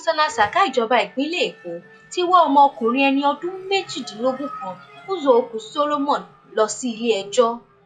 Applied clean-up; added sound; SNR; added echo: classical method log-MMSE.